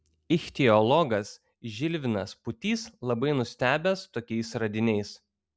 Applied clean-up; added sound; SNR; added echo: none; none; none; none.